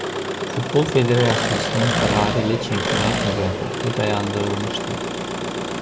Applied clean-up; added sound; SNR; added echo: none; Engine; 1 dB; none.